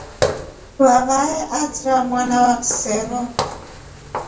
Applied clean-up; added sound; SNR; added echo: none; Walk, footsteps; 9 dB; reverberation time 0.3 s.